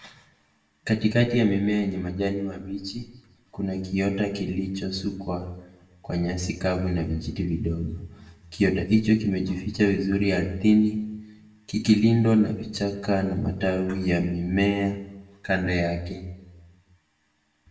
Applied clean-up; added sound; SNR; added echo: none; none; none; reverberation time 0.6 s.